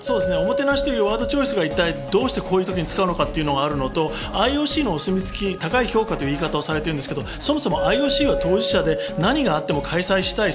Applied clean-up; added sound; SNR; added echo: none; Chink, clink; 7 dB; none.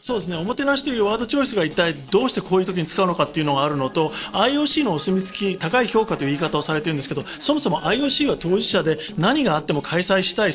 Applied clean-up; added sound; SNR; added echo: neural separator model SepFormer DNS4.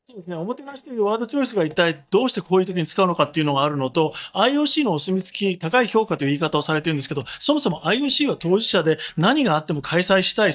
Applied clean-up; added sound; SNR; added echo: neural mask model DeepFilterNet 3.